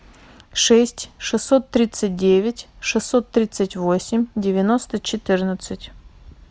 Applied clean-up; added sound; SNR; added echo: none; none; none; none.